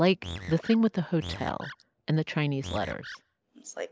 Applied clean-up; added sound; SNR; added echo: neural mask model Resemble Enhance denoiser.